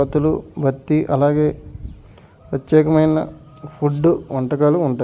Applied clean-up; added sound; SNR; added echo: none; none; none; none.